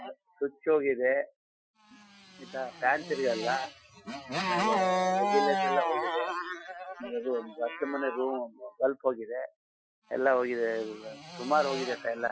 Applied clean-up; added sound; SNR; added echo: classical method Wiener filter.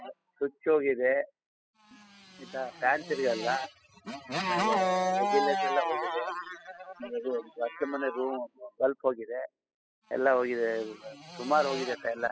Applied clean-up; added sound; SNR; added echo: classical method spectral subtraction.